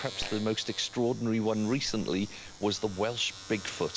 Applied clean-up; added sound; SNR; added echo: none; Domestic sounds, home sounds; 13 dB; none.